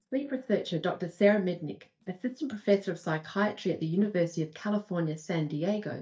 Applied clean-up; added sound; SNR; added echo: neural mask model DeepFilterNet 3.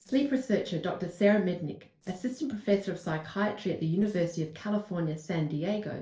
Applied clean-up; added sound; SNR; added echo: neural separator model SepFormer DNS4.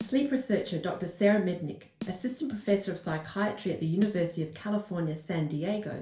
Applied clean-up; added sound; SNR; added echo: none; Snare drum; 19 dB; reverberation time 0.4 s.